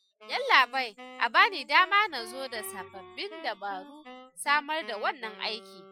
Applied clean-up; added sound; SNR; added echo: classical method Wiener filter.